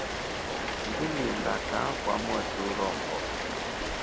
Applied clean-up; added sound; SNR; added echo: none; Rain; -2 dB; none.